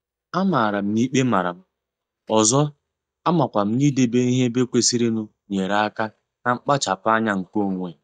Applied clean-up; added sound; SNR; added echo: neural mask model DeepFilterNet 3.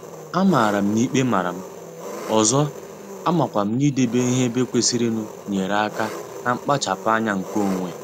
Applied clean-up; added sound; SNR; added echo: none; Engine; 13 dB; none.